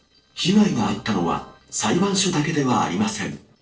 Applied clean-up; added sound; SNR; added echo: neural separator model SepFormer DNS4.